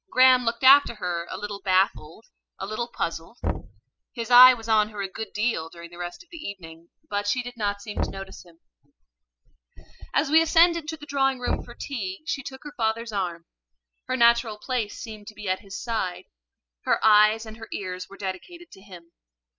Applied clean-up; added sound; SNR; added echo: classical method spectral subtraction.